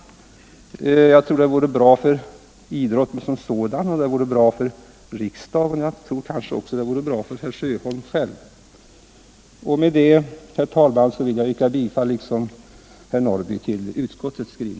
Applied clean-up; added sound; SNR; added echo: none; none; none; none.